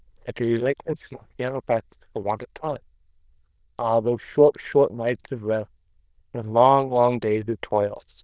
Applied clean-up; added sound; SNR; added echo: neural diffusion model UNIVERSE++.